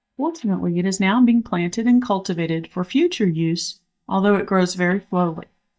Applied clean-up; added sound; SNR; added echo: neural mask model DeepFilterNet 3.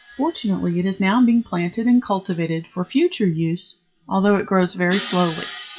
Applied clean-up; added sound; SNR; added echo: classical method WPE with log-MMSE.